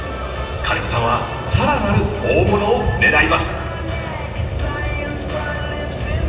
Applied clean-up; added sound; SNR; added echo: none; Dog; 7 dB; reverberation time 1.4 s.